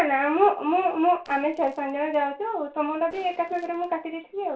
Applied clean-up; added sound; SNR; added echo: neural separator model SepFormer DNS4.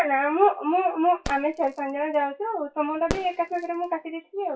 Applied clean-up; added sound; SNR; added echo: classical method WPE with log-MMSE.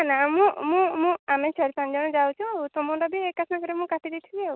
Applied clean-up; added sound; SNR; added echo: none; none; none; none.